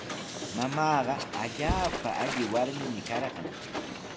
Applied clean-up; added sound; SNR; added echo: none; Hiss + Water / Splash, splatter; 4 dB; none.